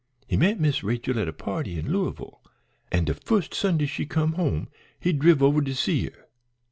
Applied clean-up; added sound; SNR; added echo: none; none; none; none.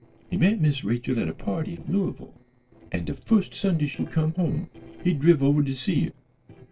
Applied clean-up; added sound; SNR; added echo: neural separator model SepFormer DNS4.